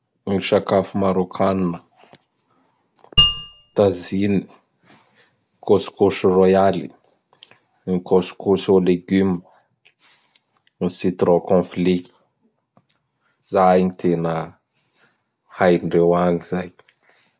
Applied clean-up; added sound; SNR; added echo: none; Mallet percussion; 0 dB; none.